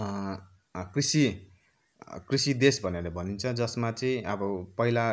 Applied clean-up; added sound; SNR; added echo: none; none; none; none.